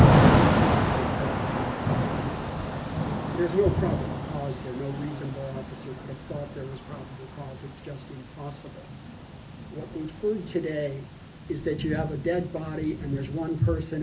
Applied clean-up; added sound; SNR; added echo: none; Thunder / Rain; -5 dB; reverberation time 0.3 s.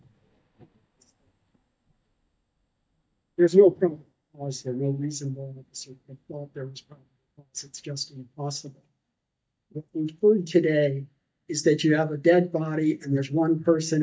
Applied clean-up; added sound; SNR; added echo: neural mask model DeepFilterNet 3.